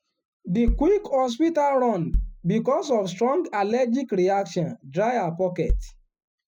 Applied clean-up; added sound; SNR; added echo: classical method spectral subtraction.